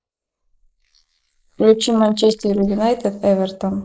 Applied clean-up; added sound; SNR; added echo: neural mask model Resemble Enhance denoiser.